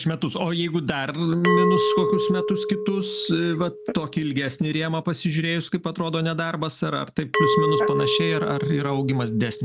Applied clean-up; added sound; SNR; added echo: none; Glass; 2 dB; none.